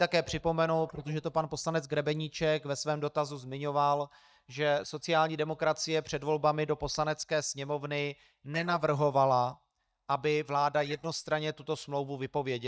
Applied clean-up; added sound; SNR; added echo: neural mask model DeepFilterNet 3.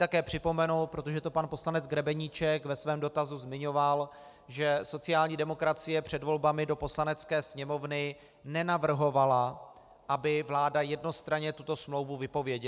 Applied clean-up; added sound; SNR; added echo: none; none; none; none.